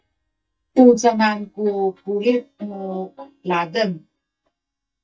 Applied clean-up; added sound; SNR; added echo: neural mask model DeepFilterNet 3.